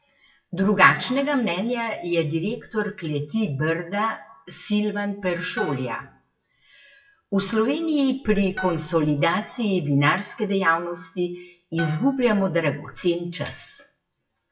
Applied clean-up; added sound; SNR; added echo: classical method WPE with log-MMSE.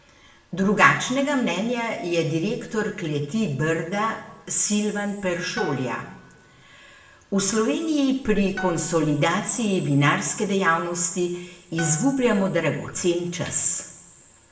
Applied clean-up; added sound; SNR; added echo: none; Harp; 16 dB; reverberation time 0.9 s.